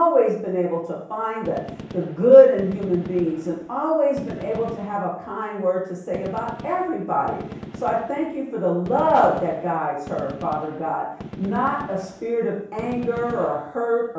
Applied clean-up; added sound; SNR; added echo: none; Gunshot, gunfire; 15 dB; reverberation time 0.7 s.